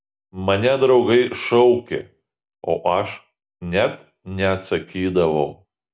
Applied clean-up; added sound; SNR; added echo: none; none; none; none.